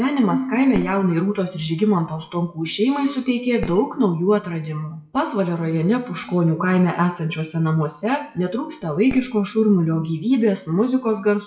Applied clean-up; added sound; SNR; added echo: classical method WPE with log-MMSE.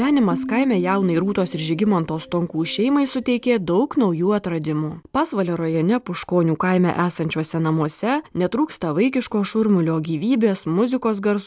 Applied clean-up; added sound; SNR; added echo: none; none; none; none.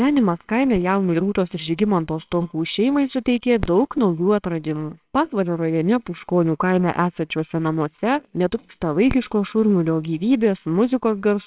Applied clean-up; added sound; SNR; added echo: neural separator model SepFormer WHAMR!.